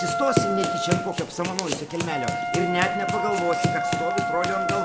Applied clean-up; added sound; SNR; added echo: none; Run + Wind instrument, woodwind instrument; -2 dB; none.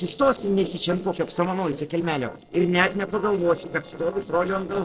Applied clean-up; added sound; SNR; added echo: neural separator model SepFormer DNS4.